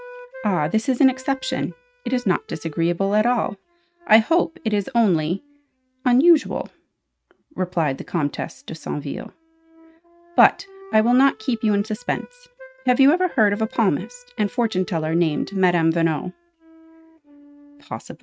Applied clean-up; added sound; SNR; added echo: neural mask model RNNoise.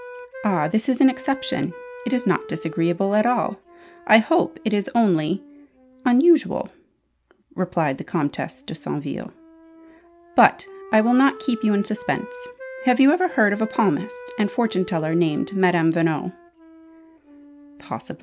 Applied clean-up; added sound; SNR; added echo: none; Wind instrument, woodwind instrument; 18 dB; none.